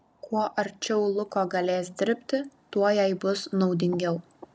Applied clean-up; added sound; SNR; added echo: none; none; none; none.